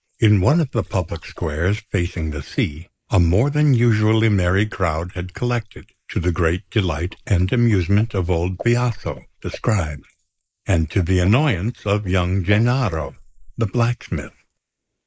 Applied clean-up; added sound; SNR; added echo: neural mask model Resemble Enhance denoiser.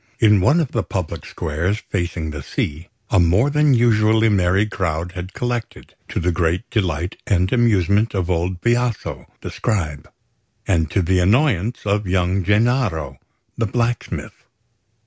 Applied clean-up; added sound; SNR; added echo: none; none; none; none.